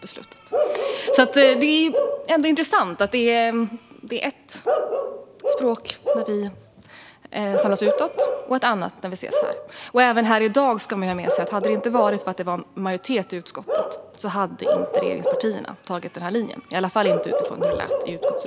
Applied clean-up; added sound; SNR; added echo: none; Bark / Livestock, farm animals, working animals; 3 dB; none.